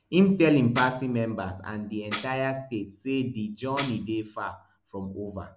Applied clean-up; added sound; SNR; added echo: none; Tambourine; -4 dB; none.